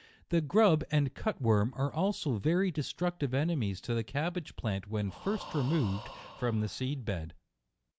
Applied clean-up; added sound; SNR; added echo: none; Breathing; 18 dB; none.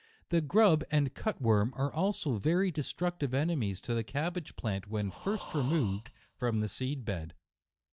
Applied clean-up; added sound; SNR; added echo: neural mask model DeepFilterNet 3.